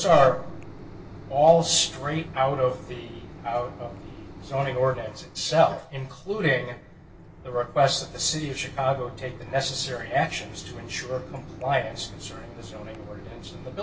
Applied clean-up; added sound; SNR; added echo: none; Mechanisms; 16 dB; reverberation time 0.2 s.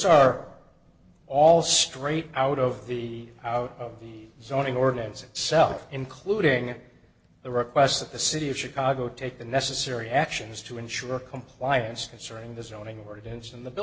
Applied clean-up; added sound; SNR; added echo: none; none; none; none.